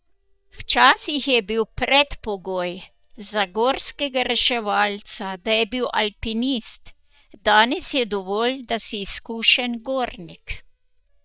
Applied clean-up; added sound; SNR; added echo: neural mask model DeepFilterNet 3.